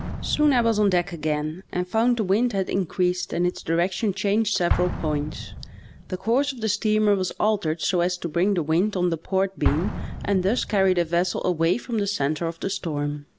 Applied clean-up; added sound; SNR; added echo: none; Explosion; 11 dB; none.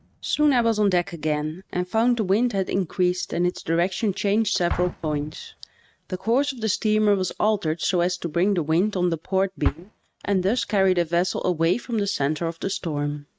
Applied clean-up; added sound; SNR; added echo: neural mask model RNNoise.